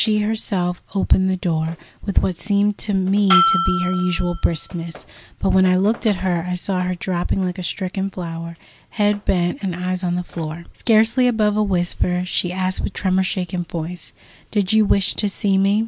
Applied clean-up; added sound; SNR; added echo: none; Bell; 2 dB; none.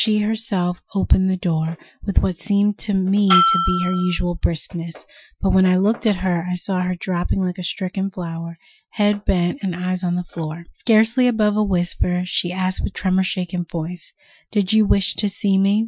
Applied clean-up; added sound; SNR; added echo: classical method Wiener filter.